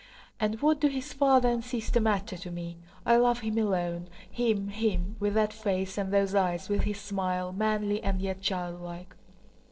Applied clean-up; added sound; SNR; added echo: neural separator model SepFormer DNS4.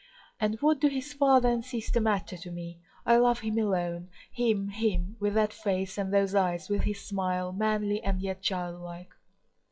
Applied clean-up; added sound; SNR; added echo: classical method WPE with log-MMSE.